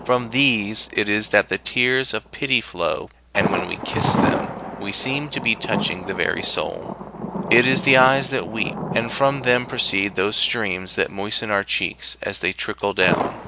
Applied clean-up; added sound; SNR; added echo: none; Thunder; 7 dB; none.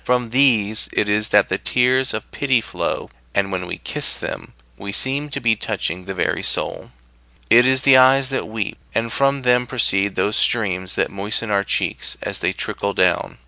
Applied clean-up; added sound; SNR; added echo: none; none; none; none.